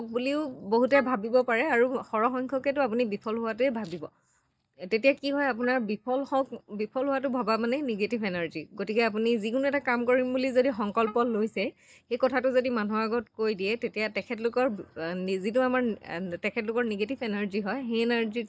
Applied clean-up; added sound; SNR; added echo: neural mask model DeepFilterNet 3.